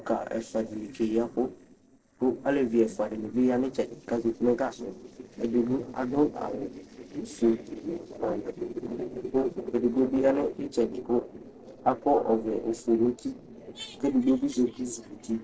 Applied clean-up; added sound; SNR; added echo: neural separator model SepFormer DNS4.